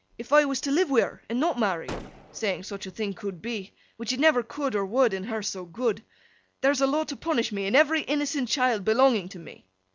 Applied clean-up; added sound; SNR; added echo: none; Gunshot, gunfire; 14 dB; none.